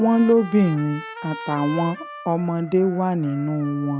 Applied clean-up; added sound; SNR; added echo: none; Trumpet; 15 dB; none.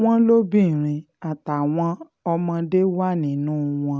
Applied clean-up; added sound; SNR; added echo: none; none; none; none.